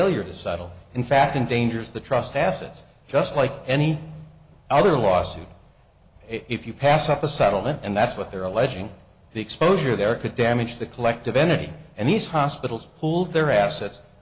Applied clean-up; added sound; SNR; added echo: none; none; none; none.